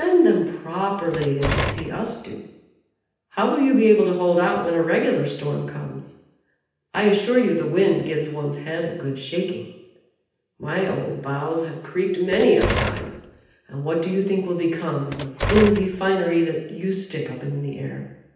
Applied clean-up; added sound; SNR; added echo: none; Door; 5 dB; reverberation time 0.9 s.